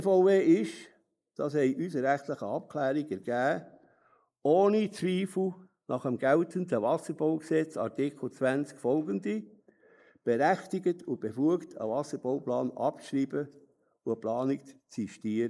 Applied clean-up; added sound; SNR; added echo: neural mask model Resemble Enhance denoiser.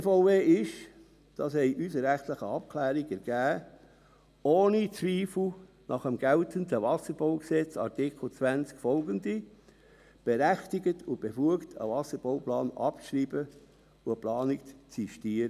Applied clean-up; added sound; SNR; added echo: none; none; none; none.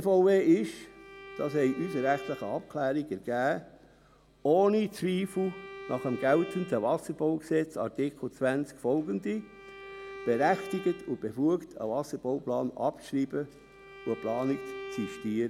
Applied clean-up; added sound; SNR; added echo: none; Bowed string instrument; 16 dB; none.